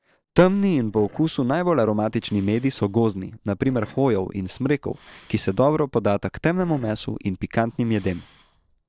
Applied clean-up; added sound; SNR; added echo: neural separator model SepFormer DNS4.